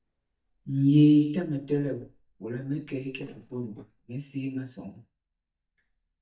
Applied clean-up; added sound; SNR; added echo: neural mask model DeepFilterNet 3.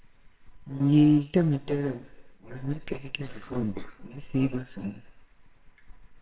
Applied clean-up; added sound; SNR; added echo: neural separator model SepFormer WHAMR!.